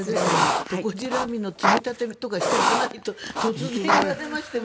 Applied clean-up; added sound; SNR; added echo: none; Writing; -3 dB; none.